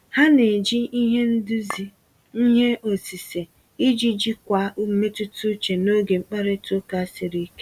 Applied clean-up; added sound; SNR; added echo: none; Chink, clink; 13 dB; none.